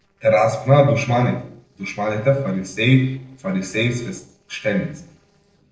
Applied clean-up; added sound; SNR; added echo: neural separator model SepFormer DNS4.